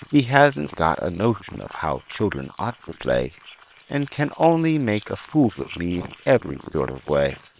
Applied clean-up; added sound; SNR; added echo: neural separator model SepFormer WHAM!.